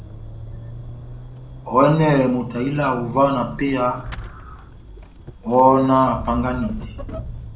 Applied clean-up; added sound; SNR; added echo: none; Squeak / Accelerating, revving, vroom / Vehicle; 13 dB; reverberation time 0.6 s.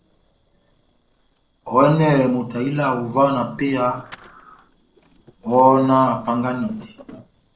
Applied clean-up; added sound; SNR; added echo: neural separator model SepFormer DNS4.